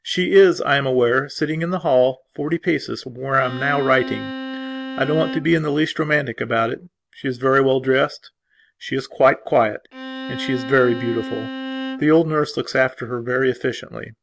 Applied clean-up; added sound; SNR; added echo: none; Bowed string instrument; 10 dB; none.